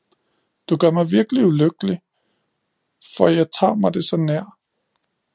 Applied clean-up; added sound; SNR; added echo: none; none; none; none.